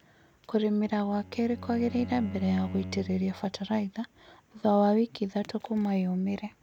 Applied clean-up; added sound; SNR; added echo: none; Bowed string instrument; 12 dB; none.